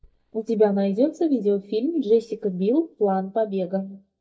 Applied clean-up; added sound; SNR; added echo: neural mask model DeepFilterNet 3.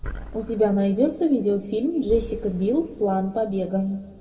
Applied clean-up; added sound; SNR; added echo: none; Boom; 15 dB; reverberation time 1.3 s.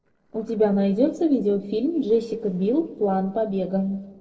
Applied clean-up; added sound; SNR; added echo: neural separator model SepFormer DNS4.